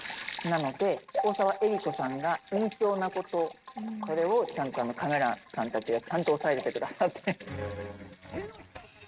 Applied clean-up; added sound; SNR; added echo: neural mask model RNNoise.